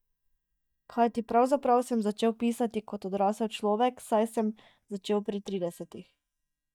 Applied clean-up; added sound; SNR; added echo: neural mask model DeepFilterNet 3.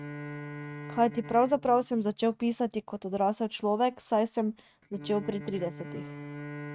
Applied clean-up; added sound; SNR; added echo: neural mask model RNNoise.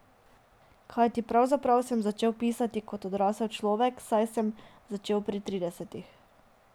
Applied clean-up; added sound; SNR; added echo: none; none; none; none.